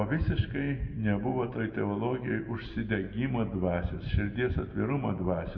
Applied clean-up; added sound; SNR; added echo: none; none; none; reverberation time 1.2 s.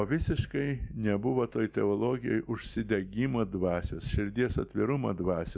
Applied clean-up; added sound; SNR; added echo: none; none; none; none.